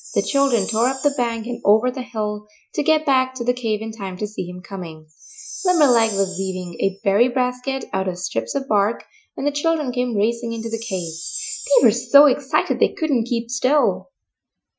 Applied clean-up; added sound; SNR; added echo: classical method Wiener filter.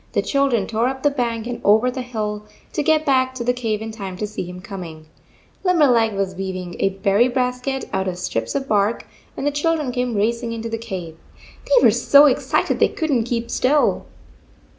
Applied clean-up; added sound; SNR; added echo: none; none; none; none.